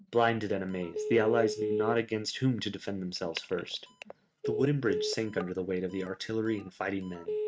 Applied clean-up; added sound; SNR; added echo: neural mask model RNNoise.